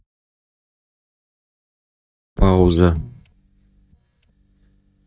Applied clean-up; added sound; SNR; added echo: neural mask model DeepFilterNet 3.